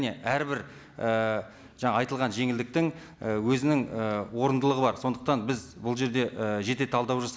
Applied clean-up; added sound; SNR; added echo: none; none; none; none.